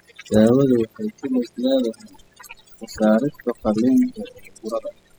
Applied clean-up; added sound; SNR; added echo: classical method spectral subtraction.